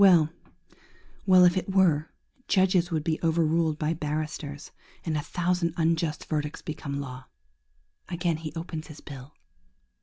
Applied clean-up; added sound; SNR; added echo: none; none; none; none.